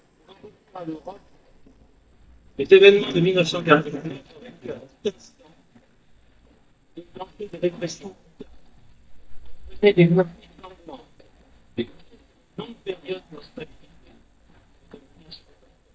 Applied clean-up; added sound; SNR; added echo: neural mask model DeepFilterNet 3.